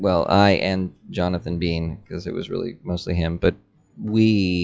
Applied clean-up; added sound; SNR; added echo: classical method log-MMSE.